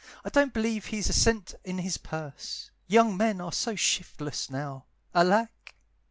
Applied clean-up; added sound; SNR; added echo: none; none; none; none.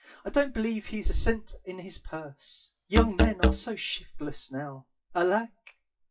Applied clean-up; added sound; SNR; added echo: classical method WPE with log-MMSE.